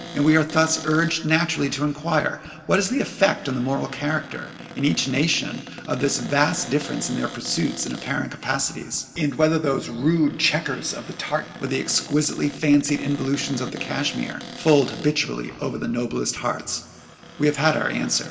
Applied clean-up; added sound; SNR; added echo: none; Cupboard open or close; 17 dB; reverberation time 2.0 s.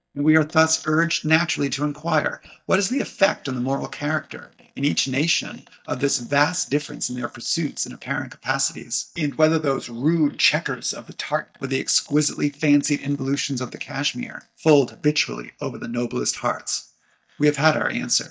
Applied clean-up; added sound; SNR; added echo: neural mask model DeepFilterNet 3.